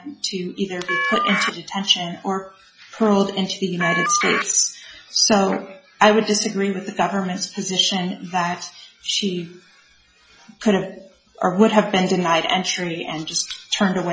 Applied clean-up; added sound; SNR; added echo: classical method log-MMSE.